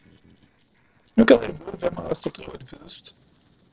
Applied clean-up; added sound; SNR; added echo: neural separator model SepFormer DNS4.